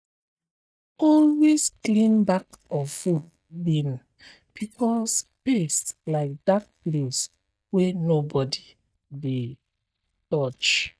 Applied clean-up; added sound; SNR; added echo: neural mask model DeepFilterNet 3.